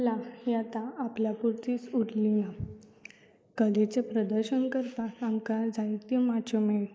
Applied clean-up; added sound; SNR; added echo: neural mask model Resemble Enhance denoiser.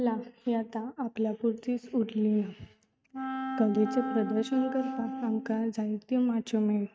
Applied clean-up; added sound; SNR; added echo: neural mask model RNNoise.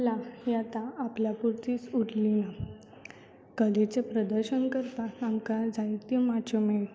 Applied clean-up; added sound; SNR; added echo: none; none; none; none.